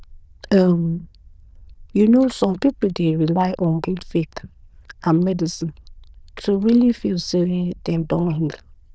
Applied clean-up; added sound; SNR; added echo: neural diffusion model UNIVERSE++.